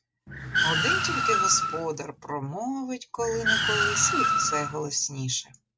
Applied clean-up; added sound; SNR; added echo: none; Car; -3 dB; none.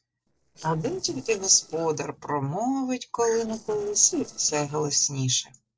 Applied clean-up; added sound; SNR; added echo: neural separator model SepFormer DNS4.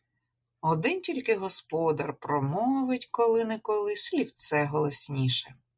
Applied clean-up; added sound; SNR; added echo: none; none; none; none.